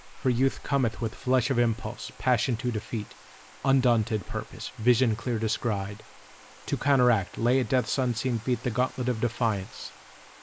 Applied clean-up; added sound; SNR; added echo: none; Bathtub (filling or washing); 20 dB; none.